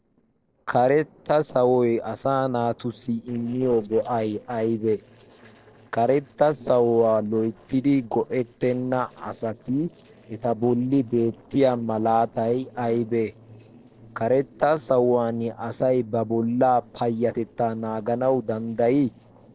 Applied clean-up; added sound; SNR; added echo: neural separator model SepFormer DNS4.